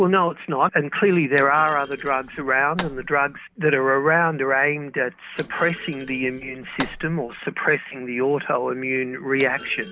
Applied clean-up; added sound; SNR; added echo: none; Thump, thud; 18 dB; none.